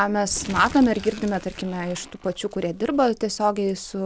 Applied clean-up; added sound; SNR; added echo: none; Crumpling, crinkling; 18 dB; none.